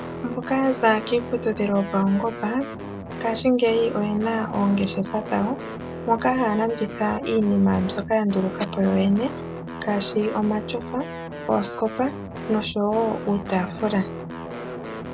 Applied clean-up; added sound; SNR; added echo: none; Guitar; 9 dB; none.